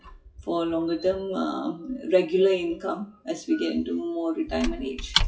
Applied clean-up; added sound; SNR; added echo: classical method WPE with log-MMSE.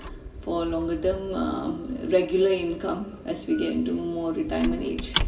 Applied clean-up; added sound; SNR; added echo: none; Squeak / Wood; 9 dB; reverberation time 2.6 s.